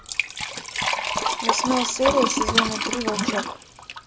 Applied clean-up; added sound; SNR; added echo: none; Liquid; -3 dB; none.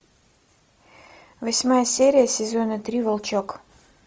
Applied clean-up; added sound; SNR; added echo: none; none; none; none.